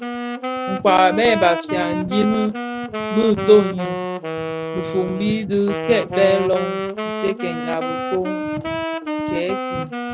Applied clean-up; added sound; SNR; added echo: none; Wind instrument, woodwind instrument; 5 dB; none.